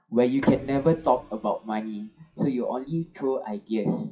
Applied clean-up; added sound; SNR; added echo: classical method WPE with log-MMSE.